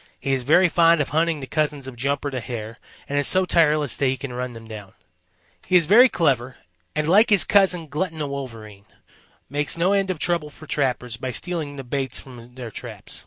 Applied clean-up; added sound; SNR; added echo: none; none; none; none.